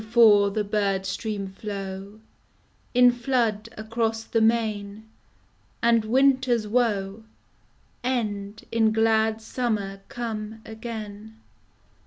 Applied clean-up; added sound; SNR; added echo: none; none; none; none.